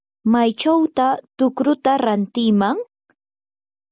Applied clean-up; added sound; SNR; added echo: none; none; none; none.